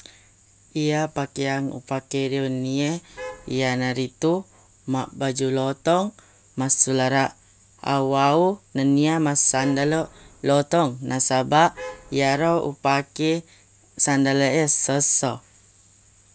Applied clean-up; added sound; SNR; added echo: none; Traffic noise, roadway noise / Vehicle horn, car horn, honking; 17 dB; none.